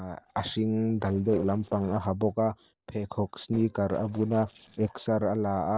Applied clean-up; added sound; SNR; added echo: neural separator model SepFormer DNS4.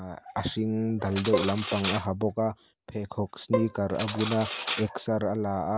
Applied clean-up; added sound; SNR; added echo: none; Cutlery, silverware + Bowed string instrument; 6 dB; none.